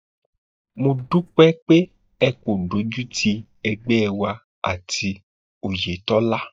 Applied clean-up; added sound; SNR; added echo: neural mask model DeepFilterNet 3.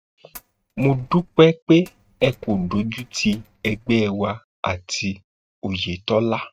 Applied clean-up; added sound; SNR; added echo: neural mask model RNNoise.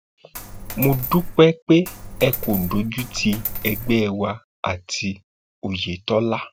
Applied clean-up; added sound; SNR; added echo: none; Coin (dropping); 8 dB; none.